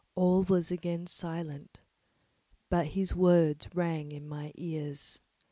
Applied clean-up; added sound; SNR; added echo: none; none; none; none.